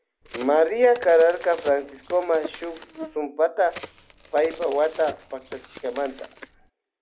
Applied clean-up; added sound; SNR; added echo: none; Buzz + Crack; 17 dB; none.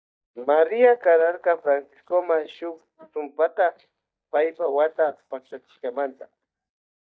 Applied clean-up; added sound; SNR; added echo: neural mask model DeepFilterNet 3.